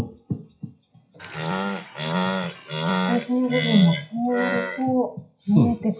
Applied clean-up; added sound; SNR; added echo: classical method WPE with log-MMSE.